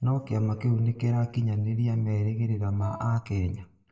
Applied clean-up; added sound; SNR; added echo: neural mask model DeepFilterNet 3.